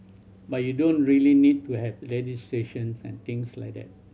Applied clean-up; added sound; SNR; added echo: none; none; none; none.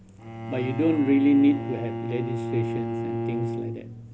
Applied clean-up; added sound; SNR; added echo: none; Bowed string instrument; 6 dB; none.